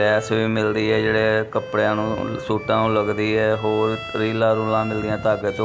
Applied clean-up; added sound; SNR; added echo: none; Bowed string instrument; 15 dB; none.